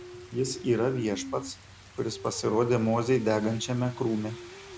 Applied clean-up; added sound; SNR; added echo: none; Rain; 15 dB; none.